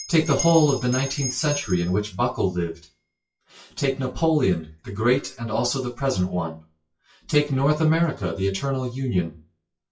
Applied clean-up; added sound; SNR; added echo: classical method WPE with log-MMSE.